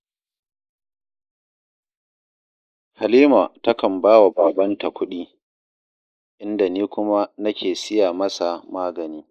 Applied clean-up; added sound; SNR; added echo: neural mask model Resemble Enhance denoiser.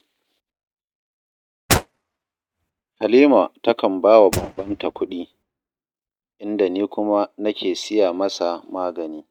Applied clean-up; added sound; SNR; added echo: neural mask model RNNoise.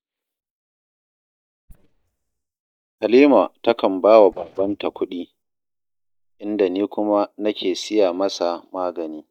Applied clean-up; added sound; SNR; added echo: neural mask model DeepFilterNet 3.